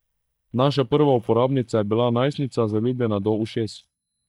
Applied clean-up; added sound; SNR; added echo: neural mask model DeepFilterNet 3.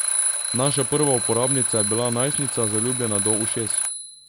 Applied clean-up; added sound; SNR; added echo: none; Alarm; -1 dB; none.